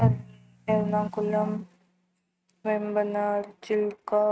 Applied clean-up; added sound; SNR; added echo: neural mask model RNNoise.